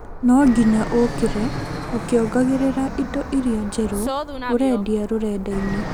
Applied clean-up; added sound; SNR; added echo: none; Fixed-wing aircraft, airplane; 8 dB; none.